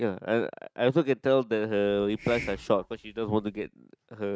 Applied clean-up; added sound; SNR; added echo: neural mask model RNNoise.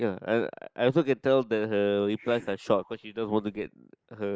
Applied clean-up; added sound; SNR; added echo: neural mask model Resemble Enhance denoiser.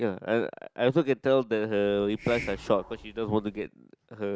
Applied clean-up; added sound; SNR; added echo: none; Hiss; 16 dB; none.